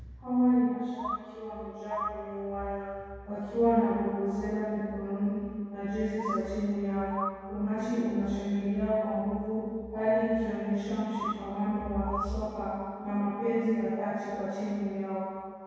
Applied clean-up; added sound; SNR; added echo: none; Bird; 11 dB; reverberation time 1.9 s.